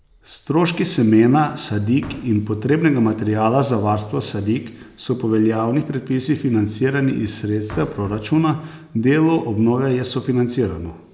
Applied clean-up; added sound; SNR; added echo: none; none; none; none.